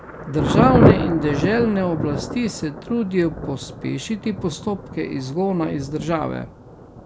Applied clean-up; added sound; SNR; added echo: none; Thunder; 1 dB; none.